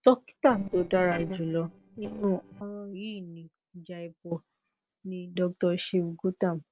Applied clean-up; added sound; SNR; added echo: neural separator model SepFormer DNS4.